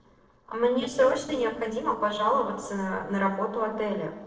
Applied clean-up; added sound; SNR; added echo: neural separator model SepFormer DNS4.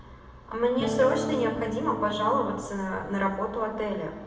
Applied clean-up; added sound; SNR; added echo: none; Electric guitar / Strum; 4 dB; reverberation time 1.0 s.